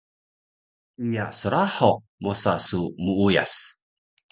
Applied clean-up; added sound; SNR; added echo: none; none; none; none.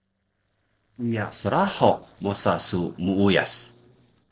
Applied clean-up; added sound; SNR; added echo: neural separator model SepFormer DNS4.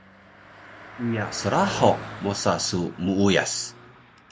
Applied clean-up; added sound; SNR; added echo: none; Car passing by; 13 dB; none.